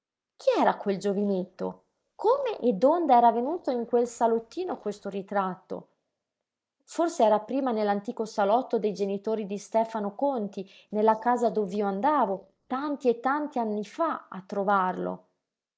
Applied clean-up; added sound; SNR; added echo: neural mask model Resemble Enhance denoiser.